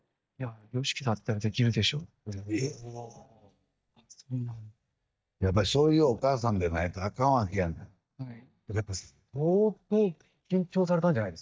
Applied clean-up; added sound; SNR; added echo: neural mask model DeepFilterNet 3.